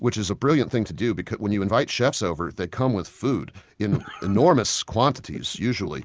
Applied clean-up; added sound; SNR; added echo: none; none; none; none.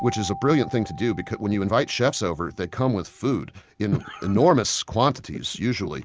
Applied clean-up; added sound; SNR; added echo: none; Keyboard (musical); 19 dB; none.